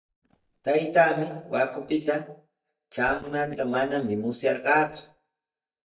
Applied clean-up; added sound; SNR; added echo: neural mask model DeepFilterNet 3.